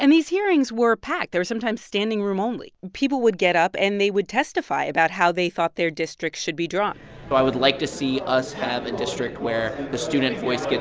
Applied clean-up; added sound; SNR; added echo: none; none; none; none.